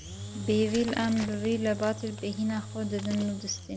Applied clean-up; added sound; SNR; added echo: none; Engine / Drill; 10 dB; none.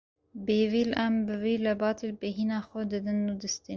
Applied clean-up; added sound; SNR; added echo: none; none; none; none.